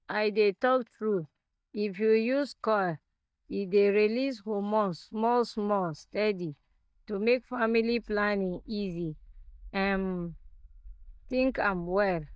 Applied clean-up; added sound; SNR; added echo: neural mask model DeepFilterNet 3.